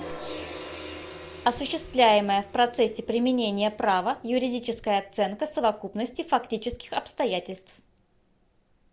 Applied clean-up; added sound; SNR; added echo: none; Gong; 18 dB; none.